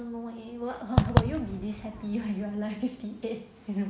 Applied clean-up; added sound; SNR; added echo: none; Fireworks; -4 dB; none.